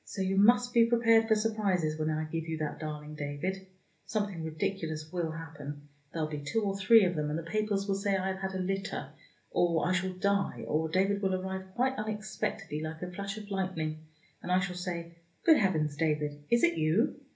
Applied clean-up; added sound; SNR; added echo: none; none; none; reverberation time 0.3 s.